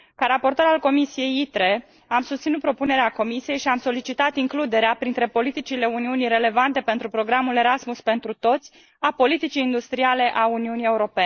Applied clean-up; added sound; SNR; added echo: neural mask model Resemble Enhance denoiser.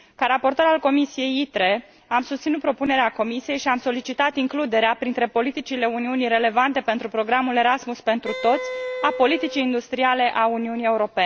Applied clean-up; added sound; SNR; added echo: none; Wind instrument, woodwind instrument; 8 dB; none.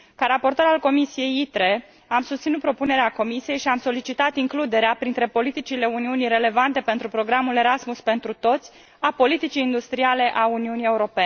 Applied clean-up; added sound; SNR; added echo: none; none; none; none.